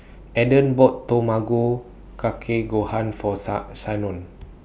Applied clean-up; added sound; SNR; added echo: none; none; none; none.